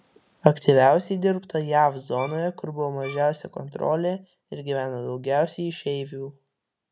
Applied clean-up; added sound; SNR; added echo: none; Bowed string instrument; 20 dB; none.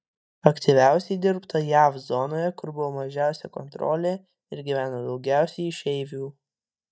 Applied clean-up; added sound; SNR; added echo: neural mask model DeepFilterNet 3.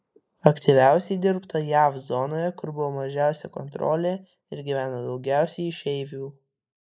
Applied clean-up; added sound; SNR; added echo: neural mask model Resemble Enhance denoiser.